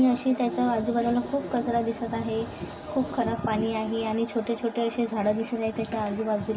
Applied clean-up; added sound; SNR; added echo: none; Hiss; 17 dB; reverberation time 0.7 s.